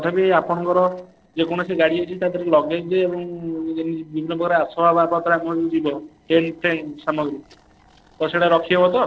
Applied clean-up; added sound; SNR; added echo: neural separator model SepFormer DNS4.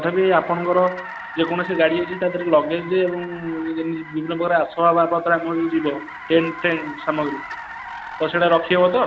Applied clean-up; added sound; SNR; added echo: none; Car; 15 dB; none.